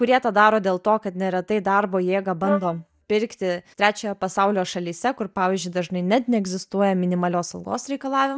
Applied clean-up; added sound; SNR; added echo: neural mask model DeepFilterNet 3.